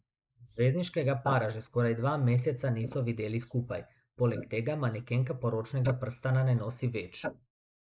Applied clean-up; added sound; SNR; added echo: neural mask model Resemble Enhance denoiser.